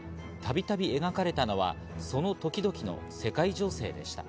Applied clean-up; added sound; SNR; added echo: none; none; none; none.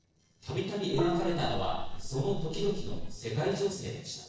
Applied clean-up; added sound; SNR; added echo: neural separator model SepFormer DNS4.